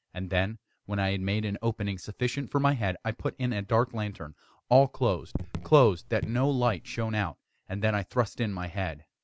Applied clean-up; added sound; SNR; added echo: none; Raindrop / Drip; 11 dB; none.